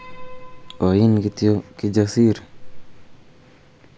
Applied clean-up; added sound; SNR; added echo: none; Piano; 15 dB; none.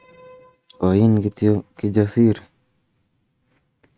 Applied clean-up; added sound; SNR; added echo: neural mask model RNNoise.